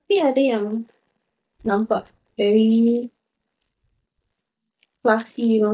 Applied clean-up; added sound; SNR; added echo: neural mask model DeepFilterNet 3.